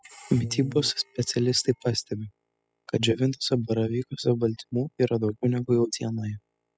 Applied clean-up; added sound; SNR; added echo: classical method spectral subtraction.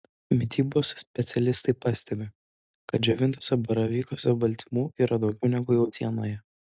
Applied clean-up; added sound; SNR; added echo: none; none; none; none.